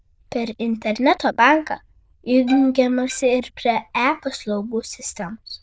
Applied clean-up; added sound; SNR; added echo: neural diffusion model UNIVERSE++.